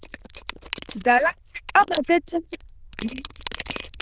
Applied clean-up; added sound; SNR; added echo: neural diffusion model UNIVERSE++.